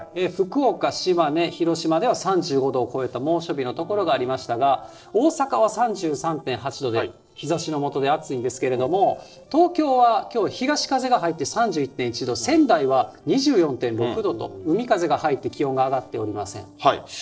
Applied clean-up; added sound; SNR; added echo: neural separator model SepFormer DNS4.